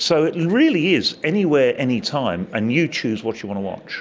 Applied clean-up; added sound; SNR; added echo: none; none; none; none.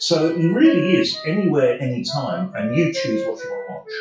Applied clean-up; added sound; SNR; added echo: classical method WPE with log-MMSE.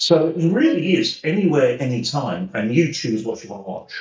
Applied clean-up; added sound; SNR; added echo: neural mask model DeepFilterNet 3.